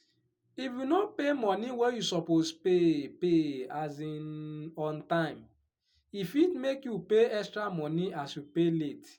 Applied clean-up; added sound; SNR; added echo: none; none; none; none.